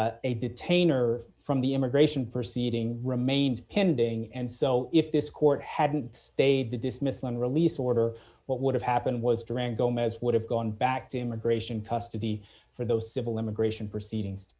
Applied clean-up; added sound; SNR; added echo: none; none; none; none.